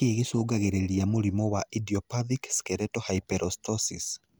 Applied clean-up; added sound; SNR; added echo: none; none; none; none.